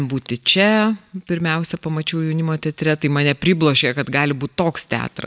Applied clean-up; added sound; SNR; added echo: none; none; none; none.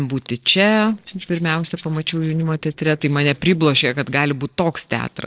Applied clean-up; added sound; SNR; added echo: neural separator model SepFormer DNS4.